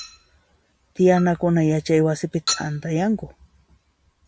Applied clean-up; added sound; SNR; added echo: none; Chink, clink; 14 dB; none.